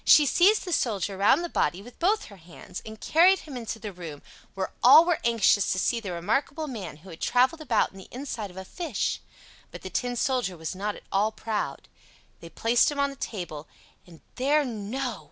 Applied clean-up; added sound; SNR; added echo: none; none; none; none.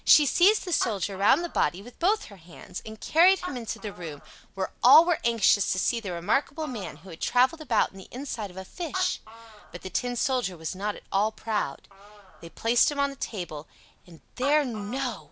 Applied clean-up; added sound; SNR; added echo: none; Animal; 17 dB; none.